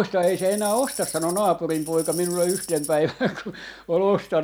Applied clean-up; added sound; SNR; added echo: none; Tambourine; 11 dB; none.